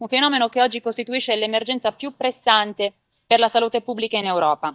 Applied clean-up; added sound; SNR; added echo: neural mask model DeepFilterNet 3.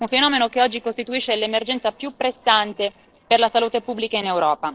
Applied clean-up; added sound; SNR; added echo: neural separator model SepFormer DNS4.